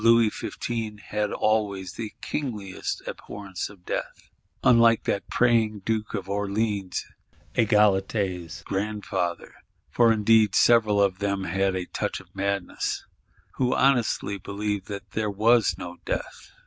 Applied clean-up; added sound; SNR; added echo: none; none; none; none.